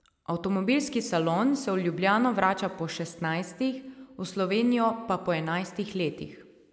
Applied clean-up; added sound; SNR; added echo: none; none; none; none.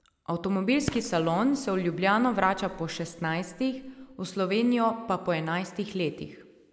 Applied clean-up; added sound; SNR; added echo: none; Fireworks; 16 dB; none.